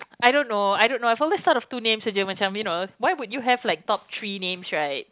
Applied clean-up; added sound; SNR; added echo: none; none; none; none.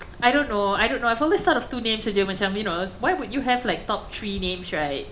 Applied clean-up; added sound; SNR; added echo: none; Mechanisms; 16 dB; reverberation time 0.4 s.